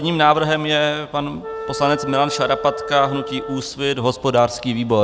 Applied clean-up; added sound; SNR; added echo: none; Wind instrument, woodwind instrument; 11 dB; none.